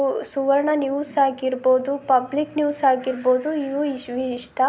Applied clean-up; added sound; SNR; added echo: none; none; none; none.